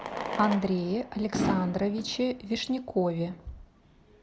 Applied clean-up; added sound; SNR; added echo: none; Fireworks; 7 dB; none.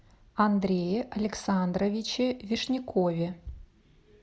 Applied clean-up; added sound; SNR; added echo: none; none; none; none.